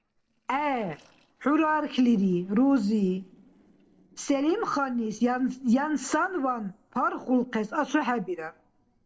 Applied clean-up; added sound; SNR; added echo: neural separator model SepFormer DNS4.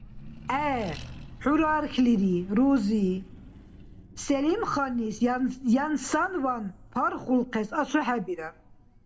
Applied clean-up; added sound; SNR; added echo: none; Accelerating, revving, vroom; 18 dB; reverberation time 0.5 s.